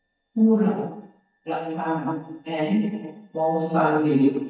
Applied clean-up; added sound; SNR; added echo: neural mask model DeepFilterNet 3.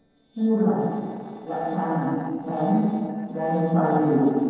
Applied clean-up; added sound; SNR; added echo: neural separator model SepFormer DNS4.